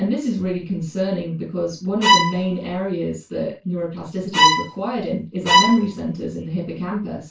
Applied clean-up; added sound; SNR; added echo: none; Bowed string instrument; -4 dB; reverberation time 0.2 s.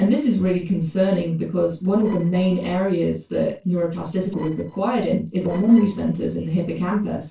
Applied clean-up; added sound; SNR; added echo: neural separator model SepFormer DNS4.